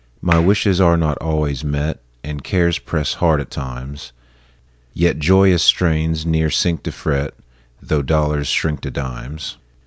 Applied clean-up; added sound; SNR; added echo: none; Clapping; 13 dB; none.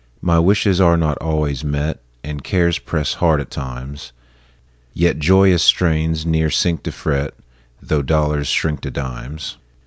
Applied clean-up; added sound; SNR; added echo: none; none; none; none.